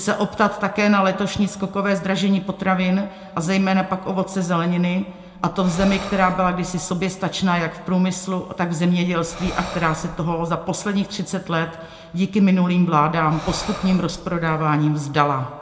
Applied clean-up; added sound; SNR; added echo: none; Breathing; 14 dB; reverberation time 0.4 s.